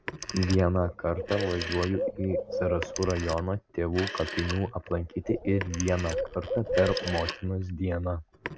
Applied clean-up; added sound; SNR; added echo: none; Telephone + Bird; 6 dB; none.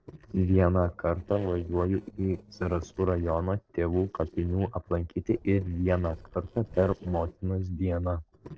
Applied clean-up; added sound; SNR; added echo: neural separator model SepFormer DNS4.